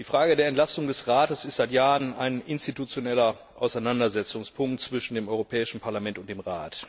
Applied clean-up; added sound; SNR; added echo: none; none; none; none.